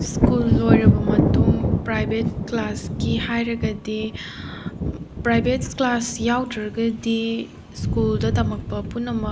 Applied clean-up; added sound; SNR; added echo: none; Thunder / Wind + Thunder; -2 dB; none.